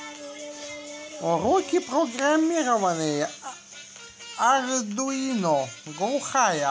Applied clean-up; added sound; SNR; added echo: none; none; none; none.